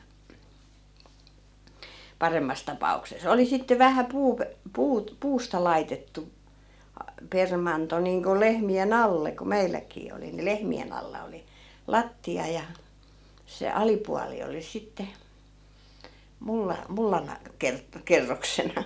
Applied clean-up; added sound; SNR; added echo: none; none; none; none.